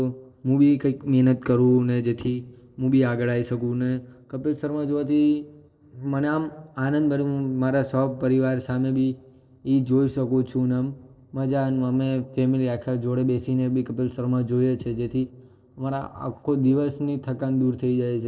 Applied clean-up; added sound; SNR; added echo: neural separator model SepFormer DNS4.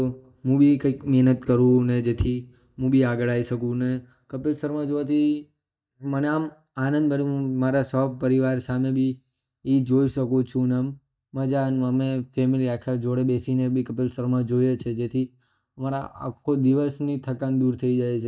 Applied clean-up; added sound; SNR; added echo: neural mask model DeepFilterNet 3.